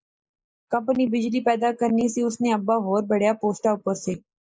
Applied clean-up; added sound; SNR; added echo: neural mask model Resemble Enhance denoiser.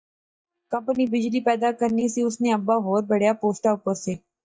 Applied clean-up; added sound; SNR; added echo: neural mask model DeepFilterNet 3.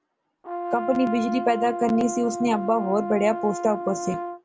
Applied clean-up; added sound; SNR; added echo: none; Brass instrument; 7 dB; none.